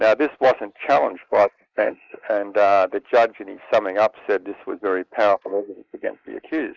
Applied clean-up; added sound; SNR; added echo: neural mask model Resemble Enhance denoiser.